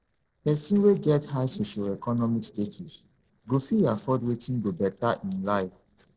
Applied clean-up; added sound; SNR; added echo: neural separator model SepFormer DNS4.